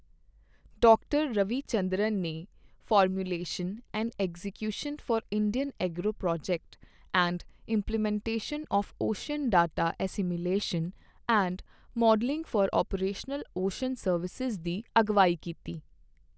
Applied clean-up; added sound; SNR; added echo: none; none; none; none.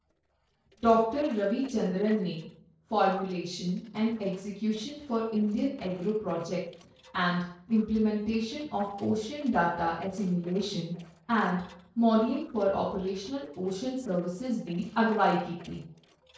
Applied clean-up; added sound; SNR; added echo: neural separator model SepFormer DNS4.